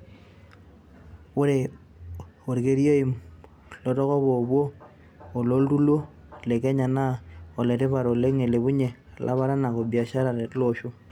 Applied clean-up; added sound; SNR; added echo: none; none; none; none.